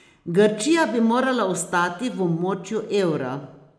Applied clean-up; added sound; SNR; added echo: none; none; none; none.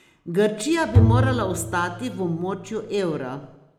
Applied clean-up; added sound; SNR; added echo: none; Bowed string instrument; -1 dB; none.